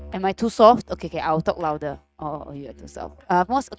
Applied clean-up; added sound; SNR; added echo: neural mask model RNNoise.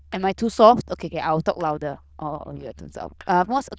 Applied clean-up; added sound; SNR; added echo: neural diffusion model UNIVERSE++.